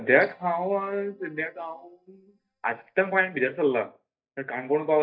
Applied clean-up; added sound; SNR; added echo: neural mask model DeepFilterNet 3.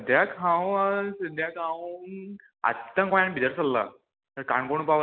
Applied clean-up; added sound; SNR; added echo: none; none; none; none.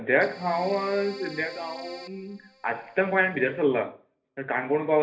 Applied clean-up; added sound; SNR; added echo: none; Keyboard (musical); 17 dB; reverberation time 0.3 s.